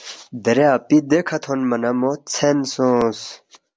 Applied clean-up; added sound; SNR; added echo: none; none; none; none.